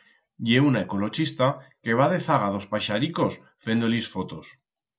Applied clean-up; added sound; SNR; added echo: none; none; none; none.